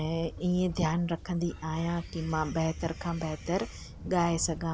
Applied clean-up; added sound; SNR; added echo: none; Train; 13 dB; none.